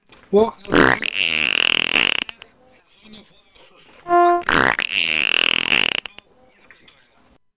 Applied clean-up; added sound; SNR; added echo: neural separator model SepFormer WHAM!.